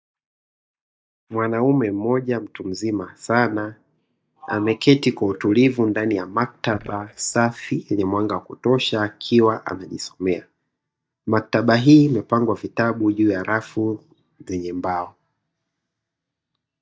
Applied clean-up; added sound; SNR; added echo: neural mask model DeepFilterNet 3.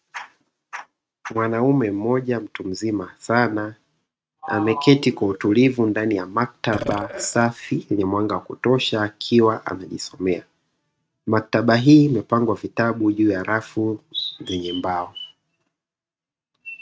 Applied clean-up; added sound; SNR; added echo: neural mask model RNNoise.